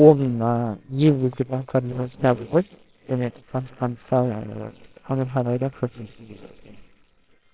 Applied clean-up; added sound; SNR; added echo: neural separator model SepFormer WHAMR!.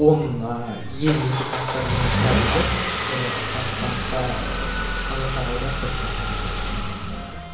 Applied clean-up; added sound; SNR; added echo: none; Engine starting / Car; 0 dB; reverberation time 0.6 s.